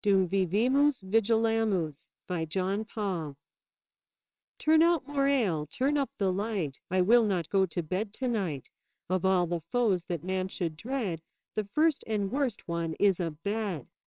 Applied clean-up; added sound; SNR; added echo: neural separator model SepFormer WHAMR!.